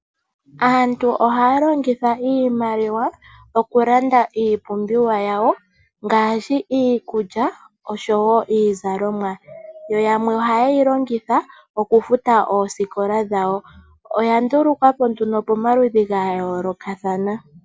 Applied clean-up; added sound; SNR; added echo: none; none; none; none.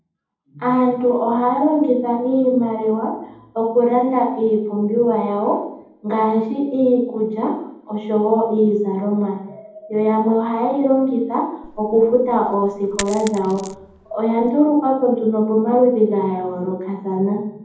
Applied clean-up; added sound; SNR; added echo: none; Coin (dropping); 18 dB; reverberation time 0.8 s.